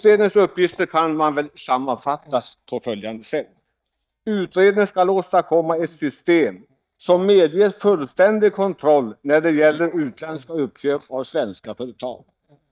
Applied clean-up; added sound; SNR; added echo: neural mask model DeepFilterNet 3.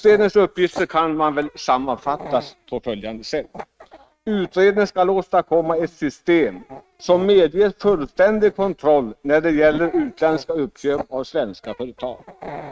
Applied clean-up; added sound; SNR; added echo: neural mask model RNNoise.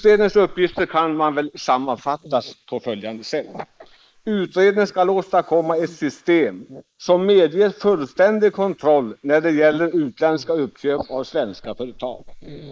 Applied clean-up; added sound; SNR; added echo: neural mask model Resemble Enhance denoiser.